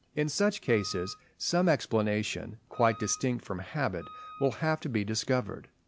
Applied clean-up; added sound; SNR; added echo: none; Wind instrument, woodwind instrument; 19 dB; none.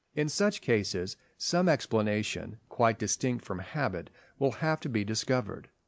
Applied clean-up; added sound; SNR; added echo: neural mask model Resemble Enhance denoiser.